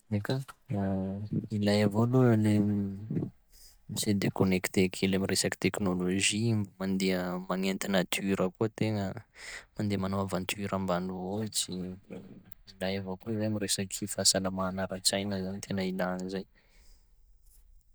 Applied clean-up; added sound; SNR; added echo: neural mask model DeepFilterNet 3.